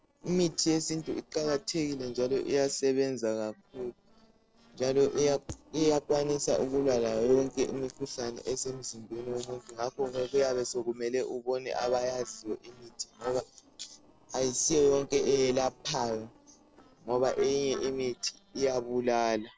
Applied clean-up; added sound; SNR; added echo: neural separator model SepFormer DNS4.